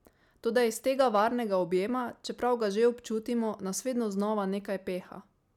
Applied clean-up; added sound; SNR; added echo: none; none; none; none.